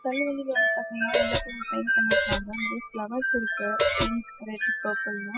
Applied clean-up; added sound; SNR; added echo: classical method spectral subtraction.